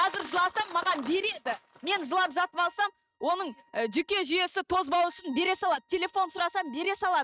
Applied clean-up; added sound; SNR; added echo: neural mask model RNNoise.